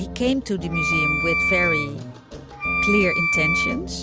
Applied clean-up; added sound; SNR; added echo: none; Wind instrument, woodwind instrument; -2 dB; none.